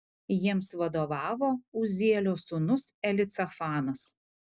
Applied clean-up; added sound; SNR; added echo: none; none; none; none.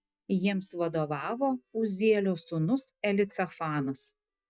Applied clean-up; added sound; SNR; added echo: neural mask model DeepFilterNet 3.